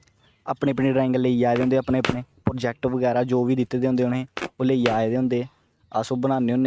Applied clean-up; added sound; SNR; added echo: neural mask model RNNoise.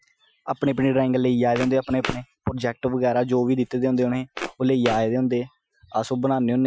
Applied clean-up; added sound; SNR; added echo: classical method Wiener filter.